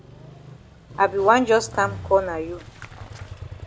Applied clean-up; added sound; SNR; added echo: none; Motorcycle; 15 dB; none.